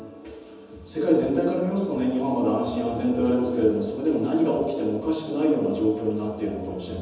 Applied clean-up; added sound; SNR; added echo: none; none; none; reverberation time 1.1 s.